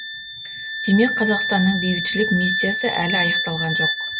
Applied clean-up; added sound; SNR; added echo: none; Wind instrument, woodwind instrument; 1 dB; none.